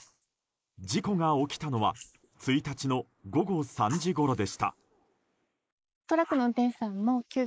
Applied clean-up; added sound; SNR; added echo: neural mask model Resemble Enhance denoiser.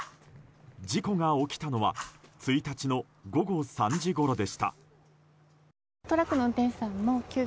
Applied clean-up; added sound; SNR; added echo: none; Fire; 19 dB; none.